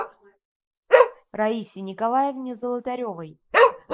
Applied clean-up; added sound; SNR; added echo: neural mask model Resemble Enhance denoiser.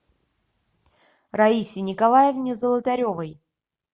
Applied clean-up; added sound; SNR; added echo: none; none; none; none.